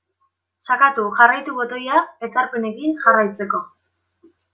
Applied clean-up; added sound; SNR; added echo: none; Wind instrument, woodwind instrument; 11 dB; none.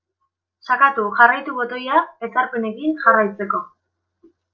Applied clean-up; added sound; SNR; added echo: neural separator model SepFormer DNS4.